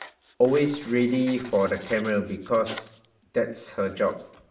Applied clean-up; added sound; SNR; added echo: none; Writing; 19 dB; reverberation time 0.6 s.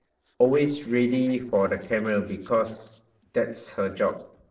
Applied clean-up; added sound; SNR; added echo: neural separator model SepFormer DNS4.